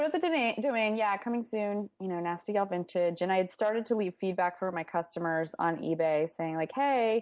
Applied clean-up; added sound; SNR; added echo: none; none; none; none.